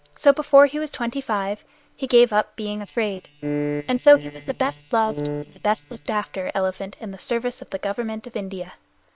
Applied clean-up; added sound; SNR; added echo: neural separator model SepFormer WHAM!.